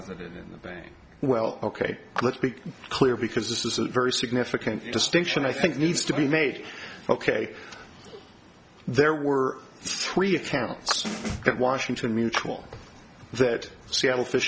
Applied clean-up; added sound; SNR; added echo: none; Snare drum + Clapping; 11 dB; none.